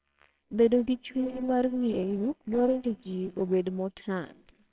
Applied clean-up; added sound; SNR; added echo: neural separator model SepFormer WHAMR!.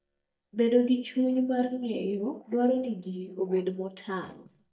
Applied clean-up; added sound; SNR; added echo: neural mask model DeepFilterNet 3.